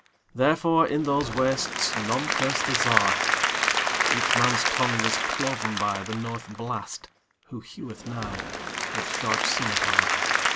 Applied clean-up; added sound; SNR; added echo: none; Applause / Crowd; -2 dB; none.